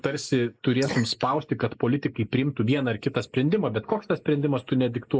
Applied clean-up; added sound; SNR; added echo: neural mask model Resemble Enhance denoiser.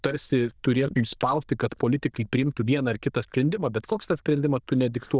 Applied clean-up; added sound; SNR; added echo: neural diffusion model UNIVERSE++.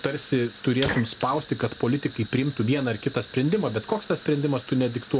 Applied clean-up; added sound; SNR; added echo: none; Fire; 11 dB; none.